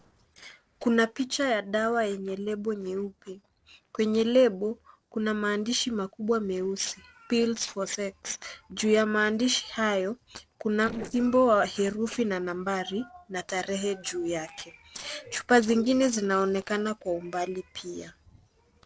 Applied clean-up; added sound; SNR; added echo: neural separator model SepFormer DNS4.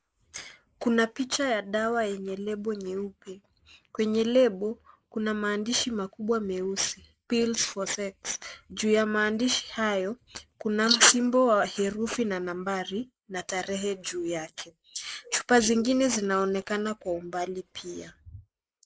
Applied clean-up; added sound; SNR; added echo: neural mask model Resemble Enhance denoiser.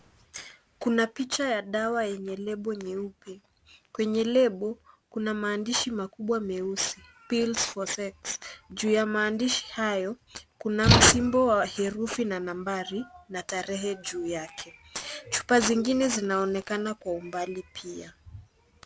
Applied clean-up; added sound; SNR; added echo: none; Slam / Tools; -2 dB; none.